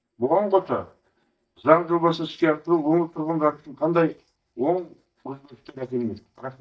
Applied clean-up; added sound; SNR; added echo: neural mask model DeepFilterNet 3.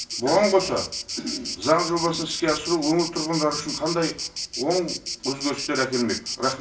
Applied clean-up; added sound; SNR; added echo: none; Insect; 8 dB; reverberation time 0.3 s.